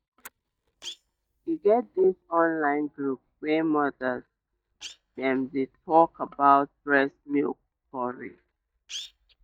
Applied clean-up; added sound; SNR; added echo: neural mask model DeepFilterNet 3.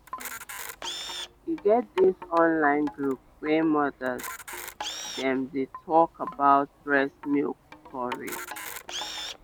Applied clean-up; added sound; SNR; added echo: none; Camera + Wind chime; 13 dB; none.